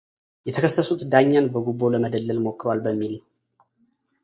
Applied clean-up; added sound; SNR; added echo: neural mask model DeepFilterNet 3.